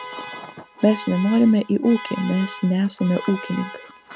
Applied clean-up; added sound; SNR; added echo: none; Alarm; 15 dB; none.